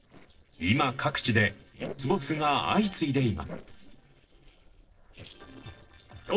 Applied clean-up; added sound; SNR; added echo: neural separator model SepFormer DNS4.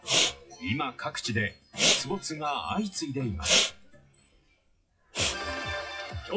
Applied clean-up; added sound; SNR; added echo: classical method WPE with log-MMSE.